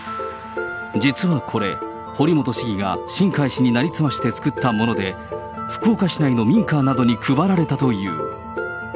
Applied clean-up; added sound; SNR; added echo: none; none; none; none.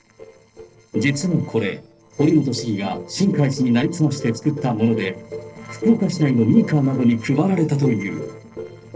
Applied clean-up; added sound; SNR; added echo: neural separator model SepFormer DNS4.